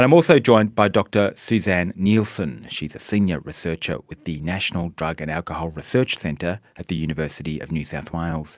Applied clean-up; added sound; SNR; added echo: none; none; none; none.